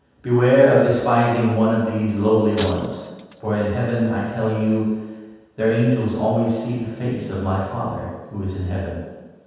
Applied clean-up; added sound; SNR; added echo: none; Shatter; 19 dB; reverberation time 1.2 s.